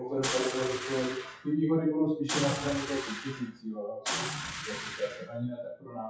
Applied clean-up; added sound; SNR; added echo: classical method WPE with log-MMSE.